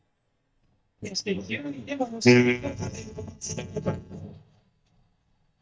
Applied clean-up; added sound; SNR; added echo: neural mask model DeepFilterNet 3.